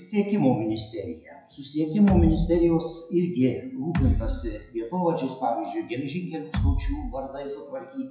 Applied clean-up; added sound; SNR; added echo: classical method WPE with log-MMSE.